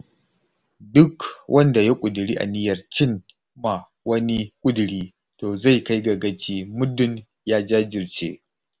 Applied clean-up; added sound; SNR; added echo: none; none; none; none.